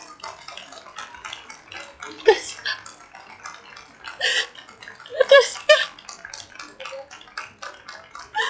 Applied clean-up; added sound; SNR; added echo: classical method log-MMSE.